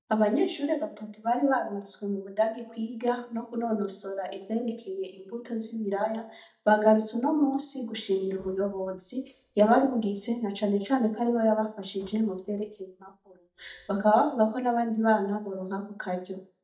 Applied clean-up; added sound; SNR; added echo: neural mask model DeepFilterNet 3.